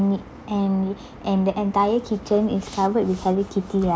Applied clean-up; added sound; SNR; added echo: none; none; none; none.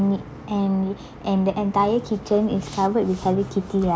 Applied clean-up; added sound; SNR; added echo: none; Piano; 18 dB; none.